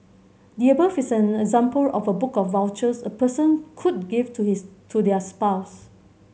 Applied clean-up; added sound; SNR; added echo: none; none; none; none.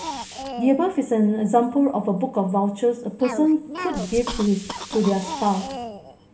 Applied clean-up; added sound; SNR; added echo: none; Cough; 12 dB; reverberation time 1.0 s.